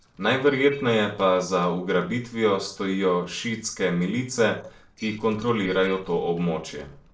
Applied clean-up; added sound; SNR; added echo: neural separator model SepFormer DNS4.